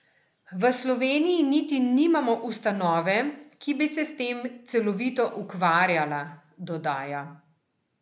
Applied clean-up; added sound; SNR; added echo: none; none; none; none.